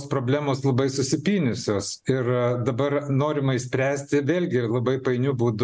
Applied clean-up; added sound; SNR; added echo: none; none; none; none.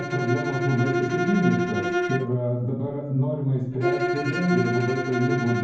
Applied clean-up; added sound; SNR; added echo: none; Bowed string instrument; 3 dB; reverberation time 0.9 s.